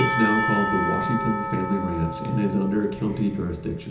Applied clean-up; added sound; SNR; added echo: none; Church bell / Percussion; 4 dB; reverberation time 0.6 s.